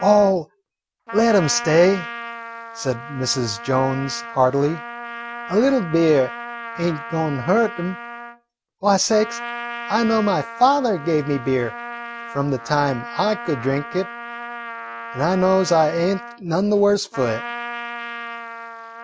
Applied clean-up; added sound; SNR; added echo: none; Trumpet; 12 dB; none.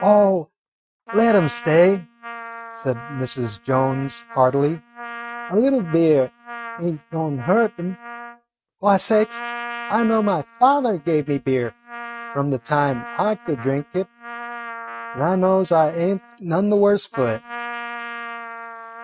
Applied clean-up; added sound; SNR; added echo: neural mask model RNNoise.